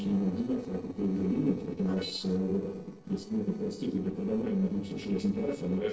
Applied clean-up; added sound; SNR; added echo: neural separator model SepFormer DNS4.